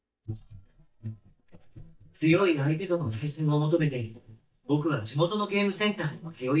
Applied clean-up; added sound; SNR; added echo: neural mask model DeepFilterNet 3.